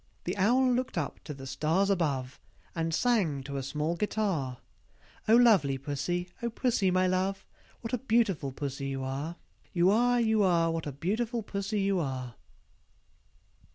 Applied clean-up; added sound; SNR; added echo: none; none; none; none.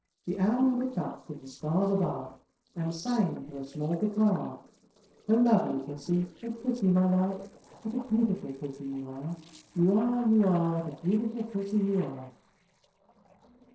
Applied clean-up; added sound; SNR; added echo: neural separator model SepFormer DNS4.